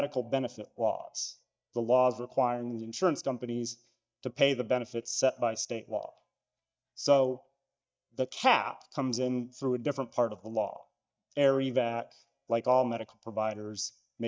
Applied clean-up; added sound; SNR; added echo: neural mask model DeepFilterNet 3.